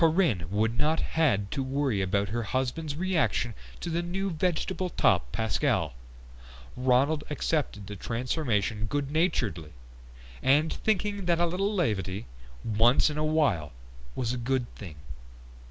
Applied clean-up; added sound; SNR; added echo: none; none; none; none.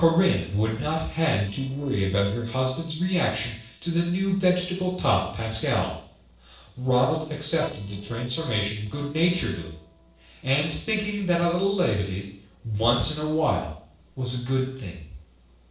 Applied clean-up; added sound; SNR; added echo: neural separator model SepFormer DNS4.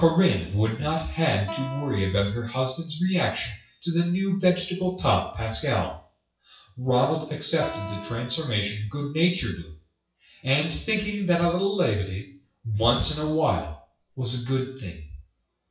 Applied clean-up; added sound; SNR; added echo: classical method WPE with log-MMSE.